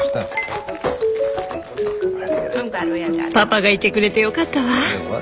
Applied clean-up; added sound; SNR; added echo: none; none; none; none.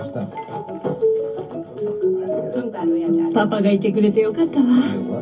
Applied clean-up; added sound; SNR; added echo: none; none; none; reverberation time 0.3 s.